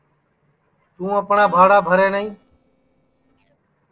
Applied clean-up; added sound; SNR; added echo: neural separator model SepFormer DNS4.